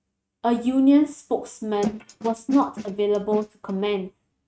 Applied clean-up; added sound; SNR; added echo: neural mask model RNNoise.